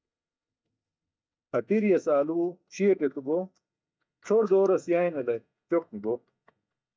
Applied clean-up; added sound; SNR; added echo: neural mask model DeepFilterNet 3.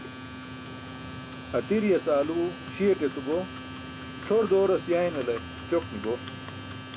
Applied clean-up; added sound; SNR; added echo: none; Domestic sounds, home sounds + Livestock, farm animals, working animals; 11 dB; none.